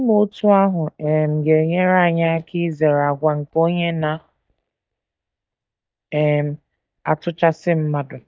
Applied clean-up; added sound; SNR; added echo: neural mask model DeepFilterNet 3.